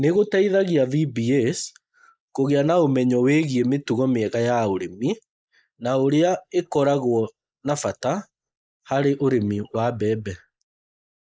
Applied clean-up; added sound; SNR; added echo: neural mask model Resemble Enhance denoiser.